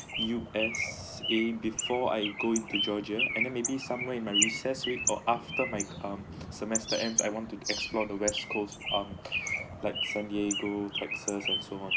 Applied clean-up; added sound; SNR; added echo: none; Bird; 1 dB; none.